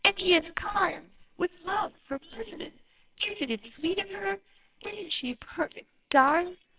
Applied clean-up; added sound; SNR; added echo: neural separator model SepFormer WHAMR!.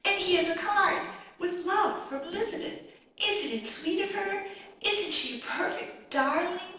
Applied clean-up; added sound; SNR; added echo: neural separator model SepFormer DNS4.